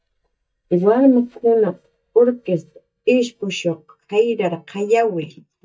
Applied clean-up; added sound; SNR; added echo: neural mask model DeepFilterNet 3.